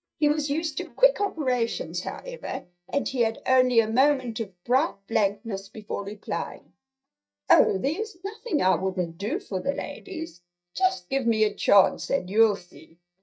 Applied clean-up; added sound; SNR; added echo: neural mask model DeepFilterNet 3.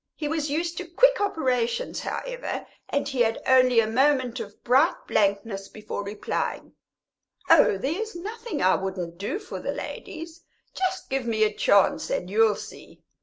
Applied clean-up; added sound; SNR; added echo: none; none; none; none.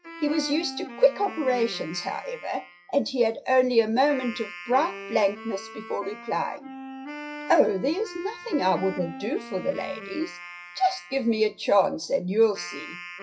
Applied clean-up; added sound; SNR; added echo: classical method WPE with log-MMSE.